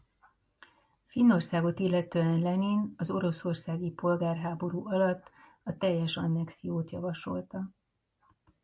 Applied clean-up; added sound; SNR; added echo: none; none; none; none.